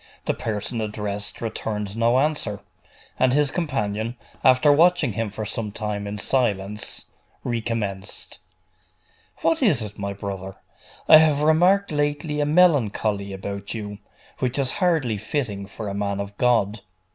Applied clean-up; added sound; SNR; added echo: none; none; none; none.